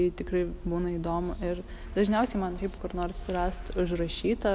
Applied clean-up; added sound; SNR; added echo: none; none; none; none.